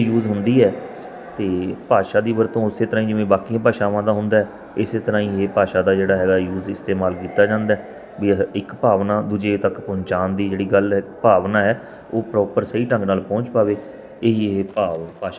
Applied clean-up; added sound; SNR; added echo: none; none; none; none.